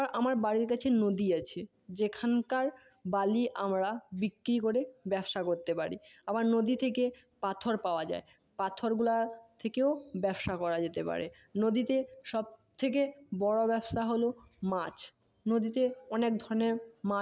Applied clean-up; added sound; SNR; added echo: none; none; none; none.